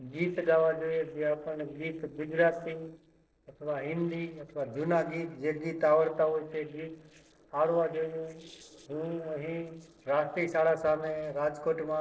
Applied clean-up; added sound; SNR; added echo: neural separator model SepFormer DNS4.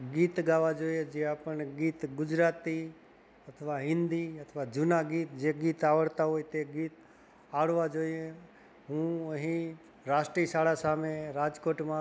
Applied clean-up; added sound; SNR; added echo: none; none; none; none.